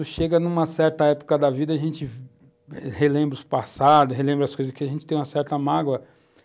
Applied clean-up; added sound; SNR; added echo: none; none; none; none.